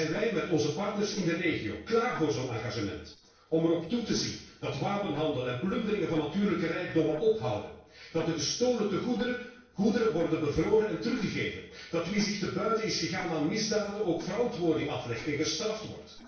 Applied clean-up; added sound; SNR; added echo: neural separator model SepFormer DNS4.